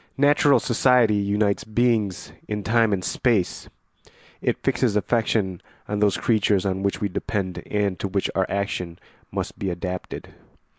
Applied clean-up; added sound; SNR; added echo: none; none; none; none.